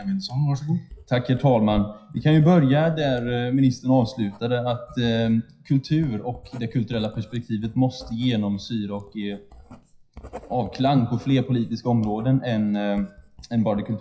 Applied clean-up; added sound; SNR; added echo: classical method WPE with log-MMSE.